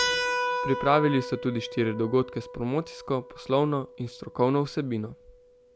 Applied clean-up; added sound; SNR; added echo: none; Keyboard (musical); 6 dB; none.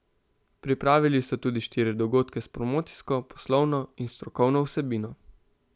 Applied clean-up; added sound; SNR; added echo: none; none; none; none.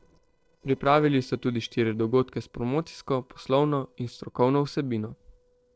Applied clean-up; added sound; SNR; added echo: neural separator model SepFormer DNS4.